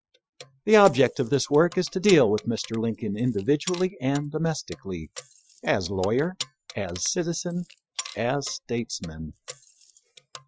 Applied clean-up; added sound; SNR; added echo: classical method Wiener filter.